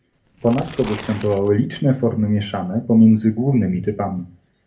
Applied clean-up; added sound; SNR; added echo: none; Tearing; 18 dB; reverberation time 0.3 s.